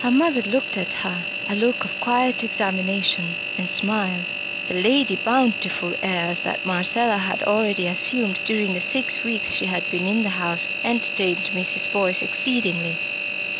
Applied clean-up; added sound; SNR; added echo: none; Engine; 3 dB; none.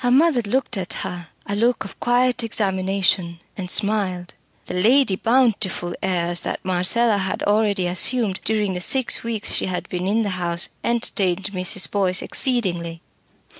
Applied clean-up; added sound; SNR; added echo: none; none; none; none.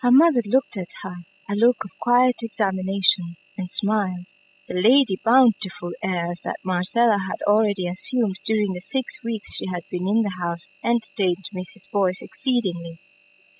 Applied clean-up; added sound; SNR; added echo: classical method spectral subtraction.